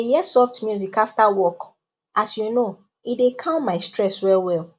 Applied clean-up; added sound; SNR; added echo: none; none; none; none.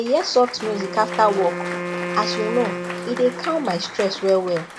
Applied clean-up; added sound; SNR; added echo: none; Wind instrument, woodwind instrument + Applause / Cheering; 7 dB; none.